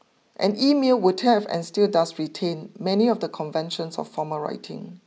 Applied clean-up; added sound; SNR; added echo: none; none; none; none.